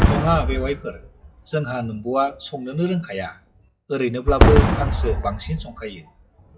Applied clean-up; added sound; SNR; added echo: classical method WPE with log-MMSE.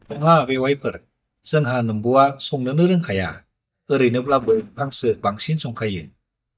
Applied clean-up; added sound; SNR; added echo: neural mask model DeepFilterNet 3.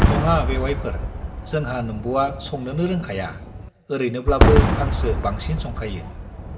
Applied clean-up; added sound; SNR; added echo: none; Fireworks; -3 dB; reverberation time 0.9 s.